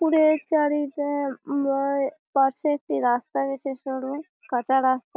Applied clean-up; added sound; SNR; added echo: none; none; none; none.